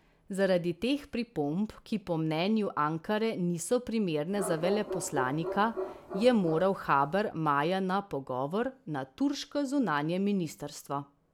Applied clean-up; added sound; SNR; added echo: none; Bark; 8 dB; none.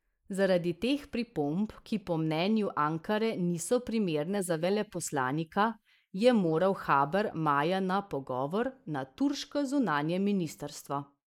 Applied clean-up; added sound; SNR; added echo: neural mask model Resemble Enhance denoiser.